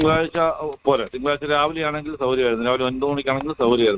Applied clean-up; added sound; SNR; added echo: neural mask model RNNoise.